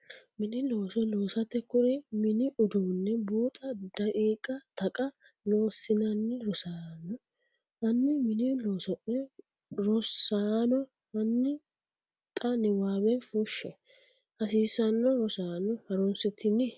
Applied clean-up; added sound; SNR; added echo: none; none; none; none.